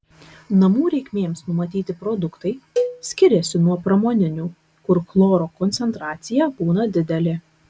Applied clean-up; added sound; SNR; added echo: none; Cowbell; 9 dB; none.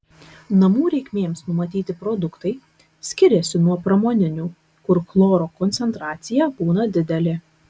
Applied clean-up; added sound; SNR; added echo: none; none; none; none.